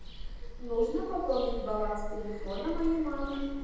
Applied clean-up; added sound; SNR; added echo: none; Bird vocalization, bird call, bird song; 4 dB; reverberation time 1.1 s.